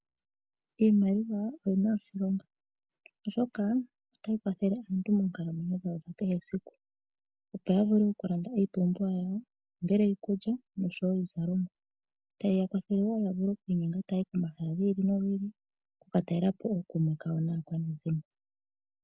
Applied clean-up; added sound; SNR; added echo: none; none; none; none.